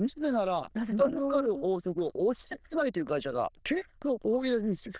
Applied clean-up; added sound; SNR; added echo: neural diffusion model UNIVERSE++.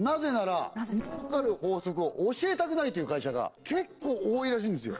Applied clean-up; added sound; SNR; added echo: neural separator model SepFormer DNS4.